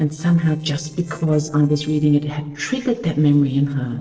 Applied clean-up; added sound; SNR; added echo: neural separator model SepFormer DNS4.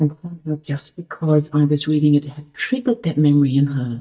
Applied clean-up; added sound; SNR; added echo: neural mask model DeepFilterNet 3.